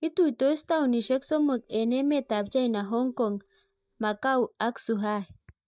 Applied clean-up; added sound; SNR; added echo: neural mask model DeepFilterNet 3.